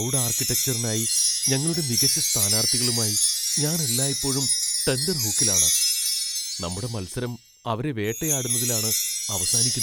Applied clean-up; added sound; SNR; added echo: none; Wind chime; -5 dB; none.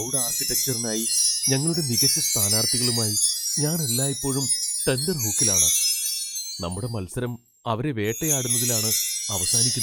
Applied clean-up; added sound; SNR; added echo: classical method log-MMSE.